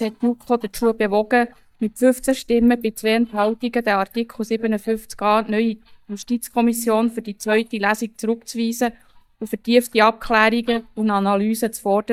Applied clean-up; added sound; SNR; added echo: neural mask model DeepFilterNet 3.